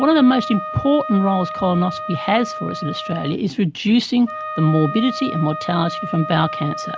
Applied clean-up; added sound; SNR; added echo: none; Wind instrument, woodwind instrument; 10 dB; none.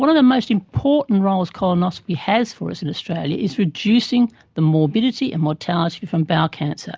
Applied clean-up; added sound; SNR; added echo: none; none; none; none.